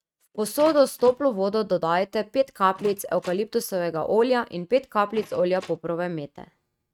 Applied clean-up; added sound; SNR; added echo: neural mask model RNNoise.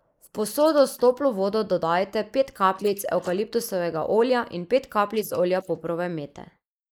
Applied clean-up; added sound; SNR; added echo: neural mask model Resemble Enhance denoiser.